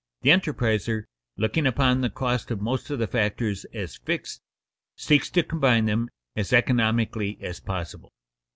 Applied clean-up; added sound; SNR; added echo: none; none; none; none.